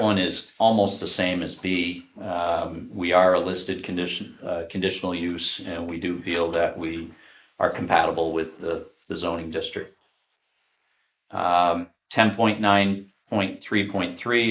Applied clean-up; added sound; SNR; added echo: neural mask model Resemble Enhance denoiser.